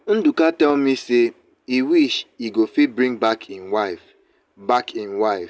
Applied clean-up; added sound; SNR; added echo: none; none; none; none.